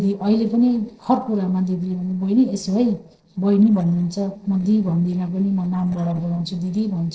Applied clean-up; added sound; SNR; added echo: neural separator model SepFormer DNS4.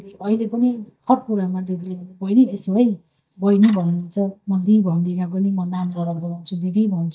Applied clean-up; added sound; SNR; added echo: neural mask model DeepFilterNet 3.